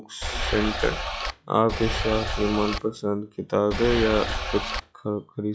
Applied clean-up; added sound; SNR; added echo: classical method log-MMSE.